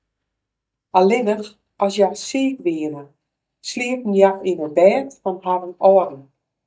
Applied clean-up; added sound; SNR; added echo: neural mask model DeepFilterNet 3.